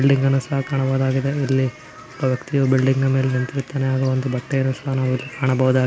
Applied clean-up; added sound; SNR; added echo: none; none; none; none.